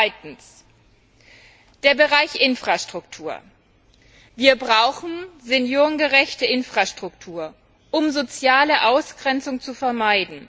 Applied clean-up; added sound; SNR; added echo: none; none; none; none.